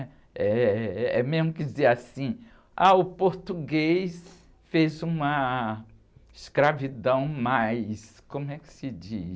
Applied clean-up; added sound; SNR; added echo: none; none; none; none.